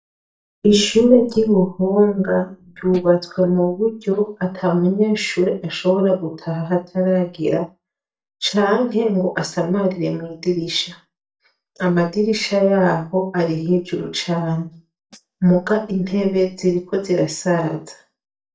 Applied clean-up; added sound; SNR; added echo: neural mask model DeepFilterNet 3.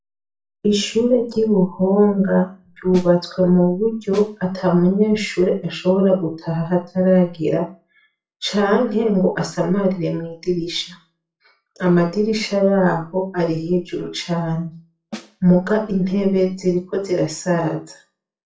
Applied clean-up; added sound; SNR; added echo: classical method WPE with log-MMSE.